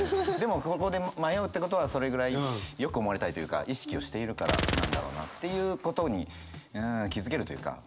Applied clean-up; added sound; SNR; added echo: none; Gunshot, gunfire; 8 dB; none.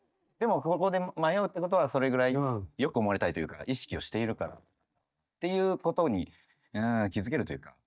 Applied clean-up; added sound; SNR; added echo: neural mask model DeepFilterNet 3.